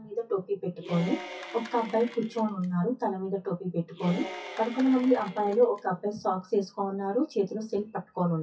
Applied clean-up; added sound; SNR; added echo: classical method WPE with log-MMSE.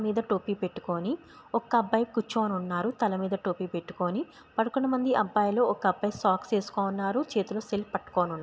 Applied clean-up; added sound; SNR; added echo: none; none; none; none.